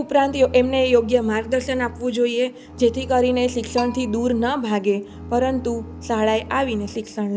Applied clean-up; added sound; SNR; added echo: none; Bell + Bowed string instrument; 15 dB; none.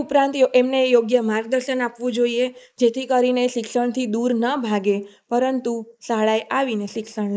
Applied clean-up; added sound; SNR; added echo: neural mask model Resemble Enhance denoiser.